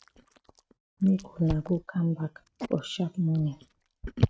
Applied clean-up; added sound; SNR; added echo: neural mask model RNNoise.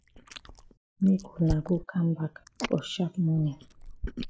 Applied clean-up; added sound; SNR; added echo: neural mask model Resemble Enhance denoiser.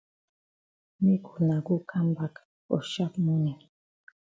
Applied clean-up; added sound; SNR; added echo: none; none; none; none.